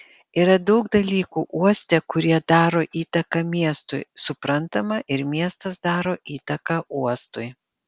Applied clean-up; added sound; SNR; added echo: none; none; none; none.